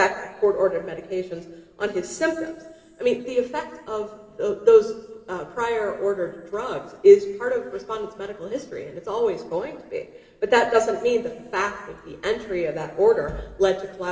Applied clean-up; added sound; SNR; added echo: none; none; none; reverberation time 3.0 s.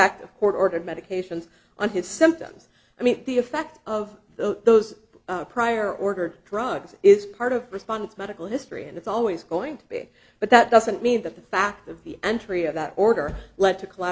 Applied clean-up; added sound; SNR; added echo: none; none; none; none.